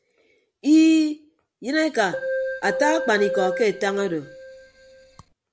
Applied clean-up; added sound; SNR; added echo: none; Keyboard (musical); 6 dB; none.